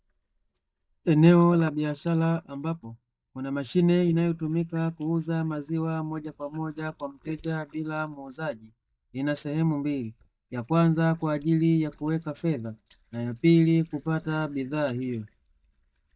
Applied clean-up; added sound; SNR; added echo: neural mask model DeepFilterNet 3.